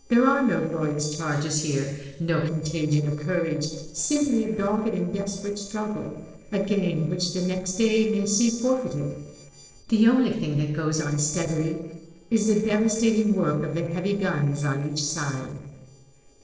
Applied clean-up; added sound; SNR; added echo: neural separator model SepFormer DNS4.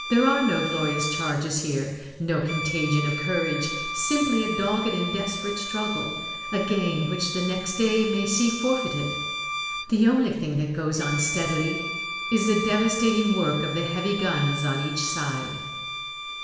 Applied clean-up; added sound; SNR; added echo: none; Bowed string instrument; 7 dB; reverberation time 1.1 s.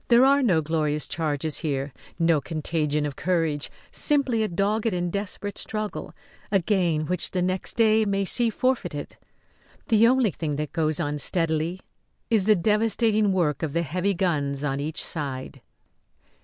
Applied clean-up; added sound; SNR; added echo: none; none; none; none.